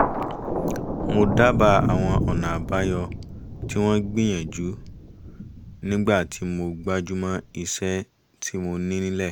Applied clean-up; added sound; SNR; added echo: none; Thunder; 3 dB; none.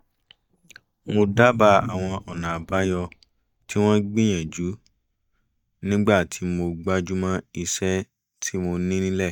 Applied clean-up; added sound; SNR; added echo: neural mask model DeepFilterNet 3.